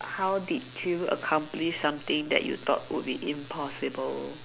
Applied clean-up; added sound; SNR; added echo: none; none; none; none.